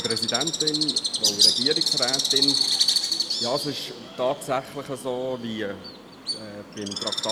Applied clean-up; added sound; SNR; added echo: none; Bird; -5 dB; none.